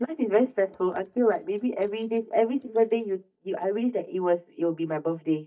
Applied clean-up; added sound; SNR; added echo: neural mask model DeepFilterNet 3.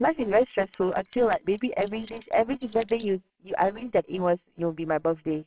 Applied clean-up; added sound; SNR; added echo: neural separator model SepFormer WHAMR!.